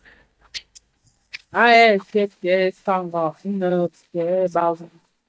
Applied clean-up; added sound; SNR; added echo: neural mask model DeepFilterNet 3.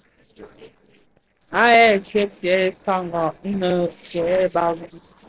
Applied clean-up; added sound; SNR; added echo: neural separator model SepFormer DNS4.